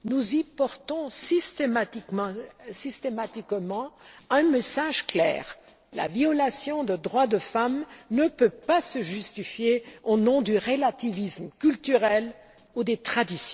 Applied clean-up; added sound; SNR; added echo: neural separator model SepFormer DNS4.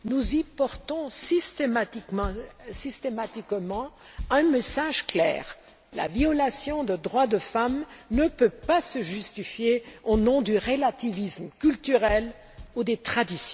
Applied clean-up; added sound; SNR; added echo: none; Bass drum / Snare drum / Drum kit; 16 dB; none.